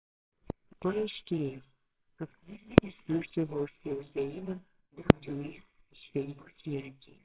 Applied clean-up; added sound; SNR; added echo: neural separator model SepFormer WHAMR!.